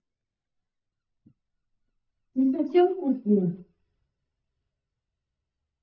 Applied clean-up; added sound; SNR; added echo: neural mask model DeepFilterNet 3.